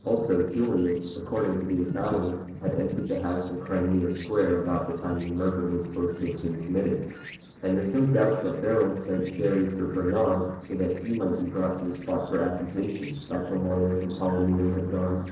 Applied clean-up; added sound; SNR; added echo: neural separator model SepFormer DNS4.